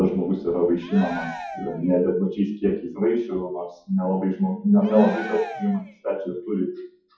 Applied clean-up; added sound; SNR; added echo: classical method WPE with log-MMSE.